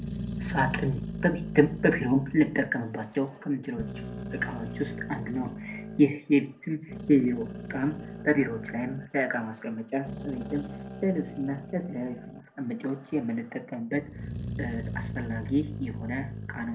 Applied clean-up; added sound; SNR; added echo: none; Growling; 9 dB; reverberation time 0.3 s.